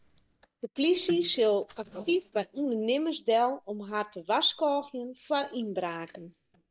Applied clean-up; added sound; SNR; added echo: neural mask model DeepFilterNet 3.